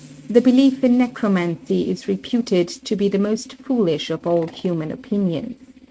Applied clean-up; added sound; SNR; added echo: neural mask model RNNoise.